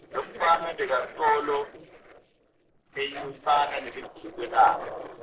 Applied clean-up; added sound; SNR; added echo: neural separator model SepFormer DNS4.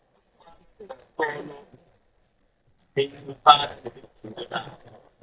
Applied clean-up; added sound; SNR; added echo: neural mask model DeepFilterNet 3.